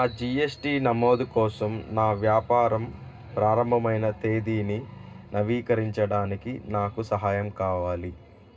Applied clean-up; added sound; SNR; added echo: none; none; none; reverberation time 0.2 s.